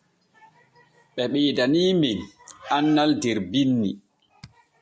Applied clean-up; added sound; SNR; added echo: none; none; none; none.